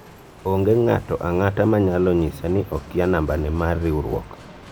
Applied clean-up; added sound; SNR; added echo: none; Bicycle; 20 dB; none.